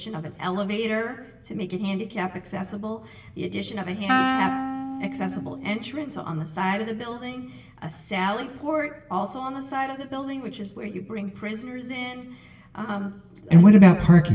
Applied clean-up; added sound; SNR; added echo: none; Wind instrument, woodwind instrument; 4 dB; reverberation time 0.8 s.